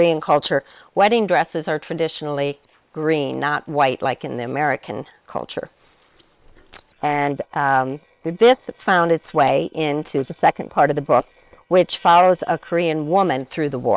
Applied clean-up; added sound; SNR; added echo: neural separator model SepFormer WHAM!.